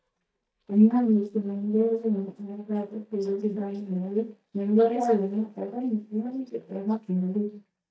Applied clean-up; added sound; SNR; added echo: neural mask model DeepFilterNet 3.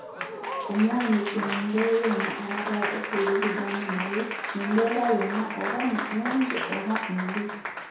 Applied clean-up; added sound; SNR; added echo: none; Applause; 5 dB; reverberation time 0.7 s.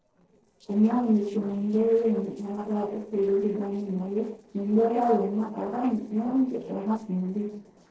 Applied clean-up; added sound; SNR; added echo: neural separator model SepFormer DNS4.